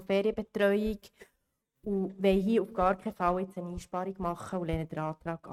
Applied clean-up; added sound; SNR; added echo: neural mask model RNNoise.